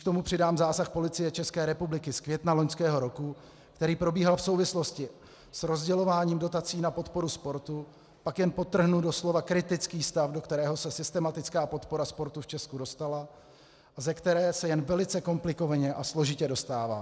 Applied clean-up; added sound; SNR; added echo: none; none; none; none.